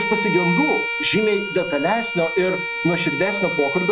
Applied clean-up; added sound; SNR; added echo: none; Bowed string instrument; 4 dB; none.